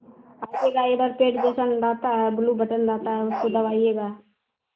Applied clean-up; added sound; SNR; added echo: neural mask model Resemble Enhance denoiser.